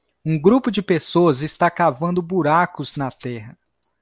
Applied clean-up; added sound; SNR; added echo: none; Rattle (instrument); 18 dB; none.